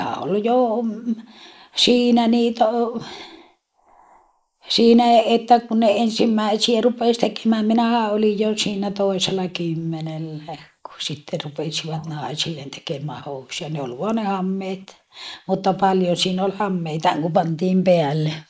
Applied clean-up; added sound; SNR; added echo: neural mask model Resemble Enhance denoiser.